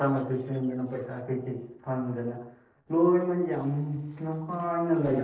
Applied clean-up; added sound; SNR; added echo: neural separator model SepFormer DNS4.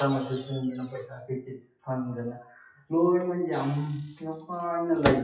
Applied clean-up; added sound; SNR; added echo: classical method WPE with log-MMSE.